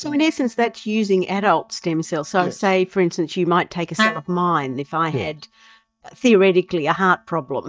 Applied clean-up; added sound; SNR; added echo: neural mask model DeepFilterNet 3.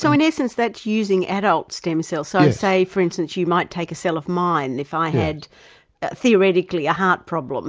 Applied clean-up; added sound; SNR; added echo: none; none; none; none.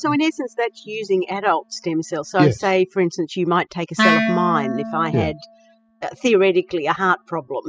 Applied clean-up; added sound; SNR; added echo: classical method spectral subtraction.